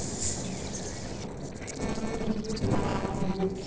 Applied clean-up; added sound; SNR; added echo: neural separator model SepFormer DNS4.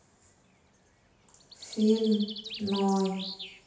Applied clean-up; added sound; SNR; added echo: none; Bird; 14 dB; reverberation time 0.8 s.